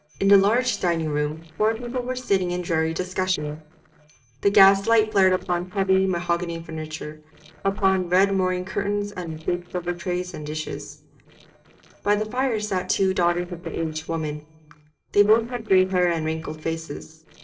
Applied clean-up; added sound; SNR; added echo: neural separator model SepFormer DNS4.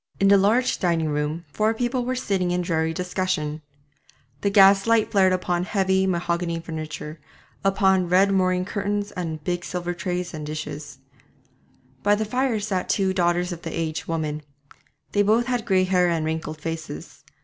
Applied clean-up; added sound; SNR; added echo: none; none; none; none.